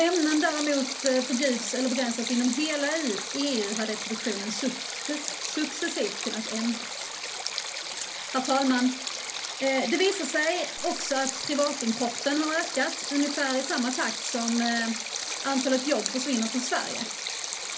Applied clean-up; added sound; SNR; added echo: none; Stream; 5 dB; reverberation time 0.3 s.